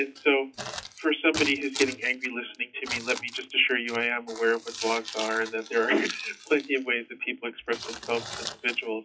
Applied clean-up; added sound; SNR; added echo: classical method WPE with log-MMSE.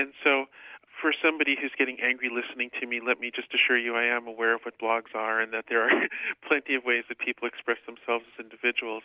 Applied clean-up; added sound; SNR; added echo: none; none; none; none.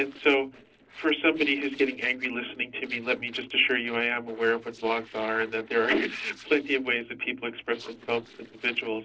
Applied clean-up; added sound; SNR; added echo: neural separator model SepFormer DNS4.